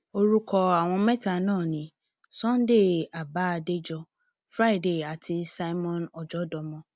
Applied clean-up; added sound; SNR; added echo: none; none; none; none.